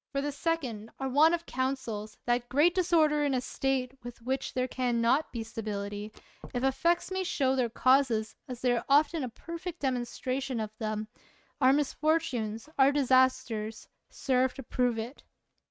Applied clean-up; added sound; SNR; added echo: neural mask model RNNoise.